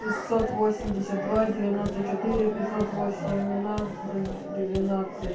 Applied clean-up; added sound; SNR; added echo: none; Walk, footsteps; 14 dB; reverberation time 0.2 s.